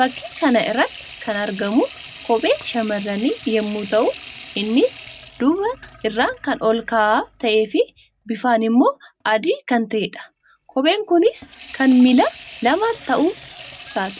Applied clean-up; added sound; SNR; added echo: none; Sink (filling or washing) / Water tap, faucet; 16 dB; none.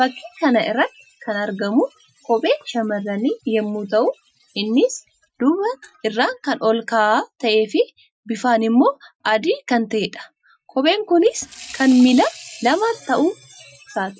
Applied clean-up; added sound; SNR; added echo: classical method Wiener filter.